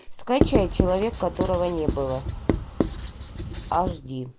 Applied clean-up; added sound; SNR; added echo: none; Writing; 0 dB; none.